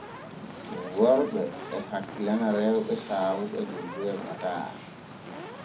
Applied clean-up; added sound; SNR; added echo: none; Fire; 11 dB; reverberation time 0.4 s.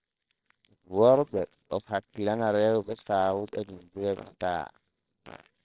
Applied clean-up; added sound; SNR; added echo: neural separator model SepFormer WHAMR!.